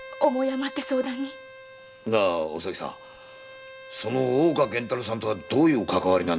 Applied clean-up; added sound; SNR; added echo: none; Bowed string instrument; 18 dB; none.